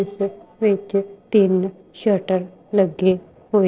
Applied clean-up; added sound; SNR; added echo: neural separator model SepFormer DNS4.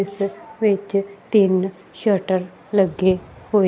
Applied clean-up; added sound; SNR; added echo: none; none; none; none.